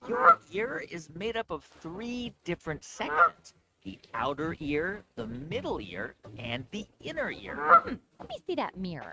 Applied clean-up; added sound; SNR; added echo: neural mask model RNNoise.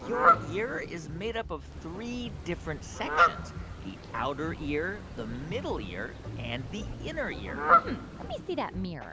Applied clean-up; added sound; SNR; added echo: none; Fowl; -4 dB; none.